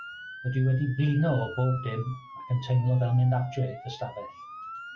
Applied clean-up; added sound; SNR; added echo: none; Motor vehicle (road) / Siren; 15 dB; none.